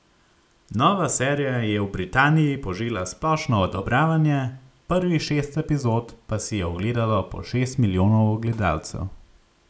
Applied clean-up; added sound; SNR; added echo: none; none; none; none.